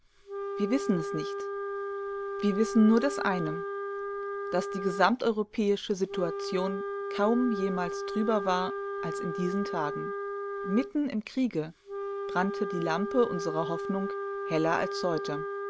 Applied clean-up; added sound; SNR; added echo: none; Wind instrument, woodwind instrument; 5 dB; none.